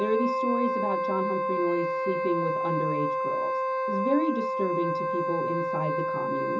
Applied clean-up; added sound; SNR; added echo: none; Wind instrument, woodwind instrument; -2 dB; reverberation time 0.4 s.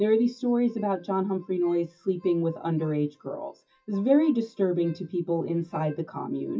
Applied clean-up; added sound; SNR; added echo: classical method WPE with log-MMSE.